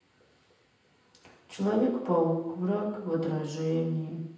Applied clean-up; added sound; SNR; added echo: none; none; none; reverberation time 0.9 s.